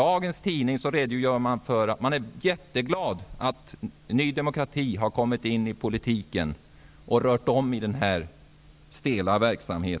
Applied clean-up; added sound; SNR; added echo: none; none; none; none.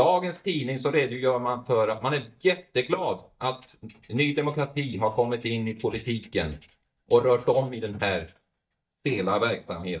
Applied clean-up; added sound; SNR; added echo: neural mask model DeepFilterNet 3.